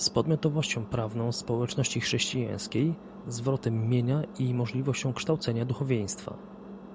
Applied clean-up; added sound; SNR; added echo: none; Engine; 15 dB; none.